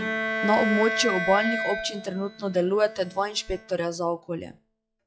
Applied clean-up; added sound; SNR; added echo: classical method log-MMSE.